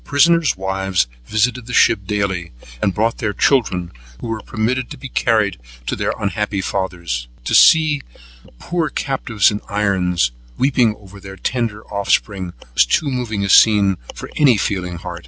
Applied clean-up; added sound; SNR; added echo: none; none; none; none.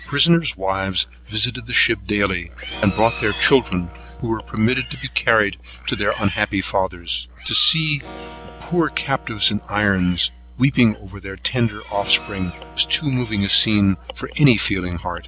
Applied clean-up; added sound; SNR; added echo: none; Livestock, farm animals, working animals + Acoustic guitar / Strum; 18 dB; none.